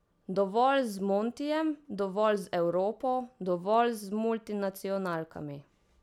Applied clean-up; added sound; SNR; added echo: none; none; none; none.